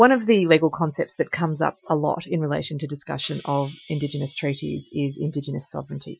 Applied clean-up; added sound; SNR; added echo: classical method Wiener filter.